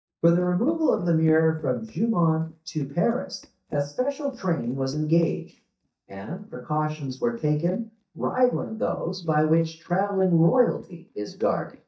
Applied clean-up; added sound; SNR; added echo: neural mask model DeepFilterNet 3.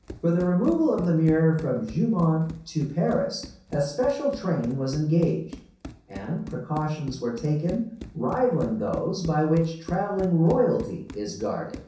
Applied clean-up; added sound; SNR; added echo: none; Run; 17 dB; reverberation time 0.6 s.